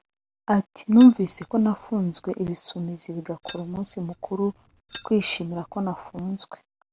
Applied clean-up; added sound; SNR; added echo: none; Keys jangling; 18 dB; none.